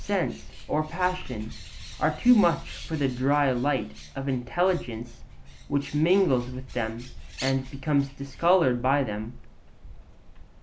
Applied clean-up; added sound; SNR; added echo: none; Bird; 14 dB; none.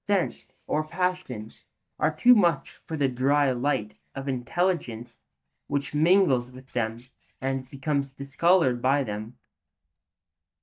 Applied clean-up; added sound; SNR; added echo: neural mask model DeepFilterNet 3.